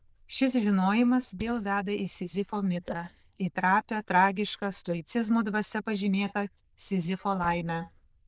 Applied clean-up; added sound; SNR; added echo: neural diffusion model UNIVERSE++.